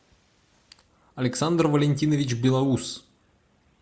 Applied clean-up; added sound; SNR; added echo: none; none; none; none.